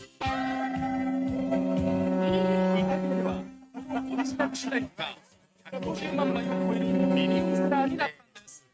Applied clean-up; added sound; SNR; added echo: neural mask model RNNoise.